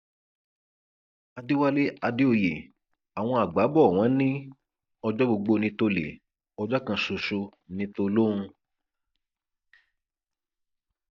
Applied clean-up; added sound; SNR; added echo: neural mask model DeepFilterNet 3.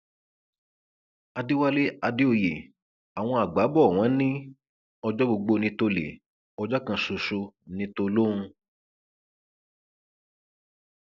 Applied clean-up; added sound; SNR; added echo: none; none; none; none.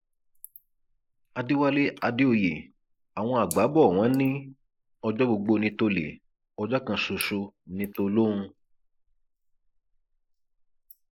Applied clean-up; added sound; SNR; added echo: neural mask model Resemble Enhance denoiser.